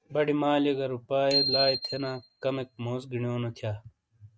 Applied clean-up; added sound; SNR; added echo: neural mask model RNNoise.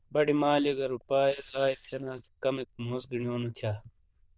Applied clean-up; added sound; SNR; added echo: neural diffusion model UNIVERSE++.